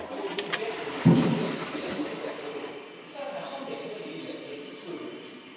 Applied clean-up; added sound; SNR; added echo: none; Toilet flush / Water; 8 dB; reverberation time 1.2 s.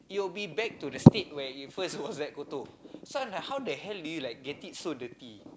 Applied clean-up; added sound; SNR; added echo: none; none; none; none.